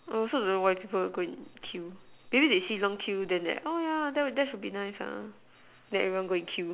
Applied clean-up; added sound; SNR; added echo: none; none; none; none.